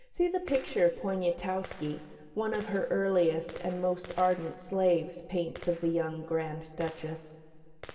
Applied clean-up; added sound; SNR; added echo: none; Gunshot, gunfire; 19 dB; reverberation time 2.5 s.